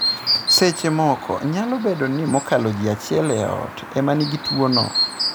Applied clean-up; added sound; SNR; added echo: none; Chirp, tweet; 5 dB; none.